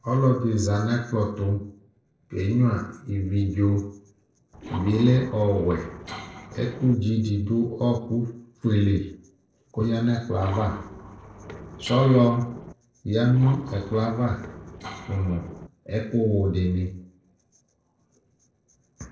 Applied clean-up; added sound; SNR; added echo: neural separator model SepFormer DNS4.